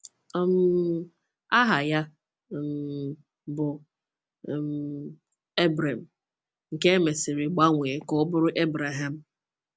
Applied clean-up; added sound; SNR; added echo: none; none; none; none.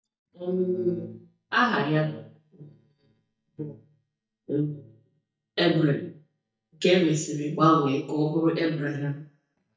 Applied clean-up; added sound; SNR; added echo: neural mask model DeepFilterNet 3.